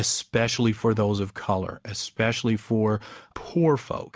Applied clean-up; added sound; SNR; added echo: none; none; none; none.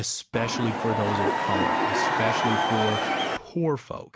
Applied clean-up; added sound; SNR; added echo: none; Crowd / Cheering; -4 dB; none.